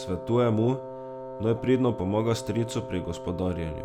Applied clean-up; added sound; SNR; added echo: none; Wind instrument, woodwind instrument; 11 dB; none.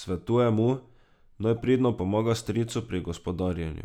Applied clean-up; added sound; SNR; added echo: none; none; none; none.